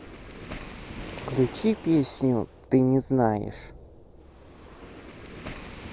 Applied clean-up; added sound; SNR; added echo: none; Waves, surf; 15 dB; none.